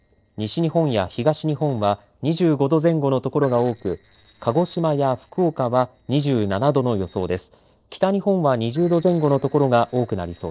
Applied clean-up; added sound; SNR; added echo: neural separator model SepFormer DNS4.